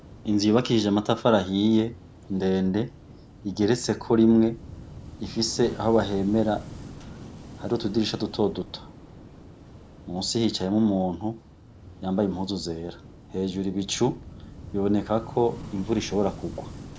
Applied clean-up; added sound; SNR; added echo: none; Waves, surf / Wind; 17 dB; none.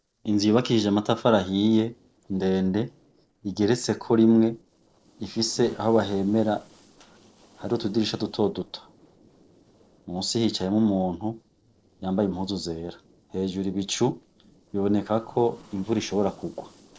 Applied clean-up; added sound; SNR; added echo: neural separator model SepFormer DNS4.